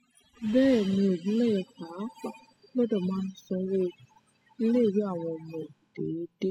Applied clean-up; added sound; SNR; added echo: classical method spectral subtraction.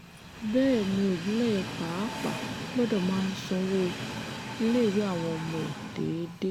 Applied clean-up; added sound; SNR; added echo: none; Train; 8 dB; none.